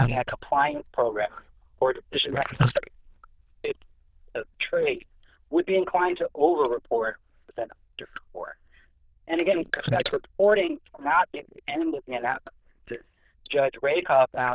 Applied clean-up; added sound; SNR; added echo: neural diffusion model UNIVERSE++.